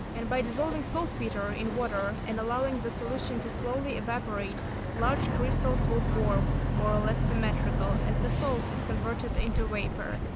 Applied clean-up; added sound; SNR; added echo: none; Boat, Water vehicle; -3 dB; none.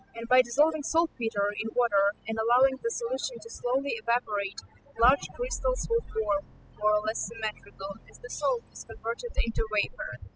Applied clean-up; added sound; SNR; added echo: classical method spectral subtraction.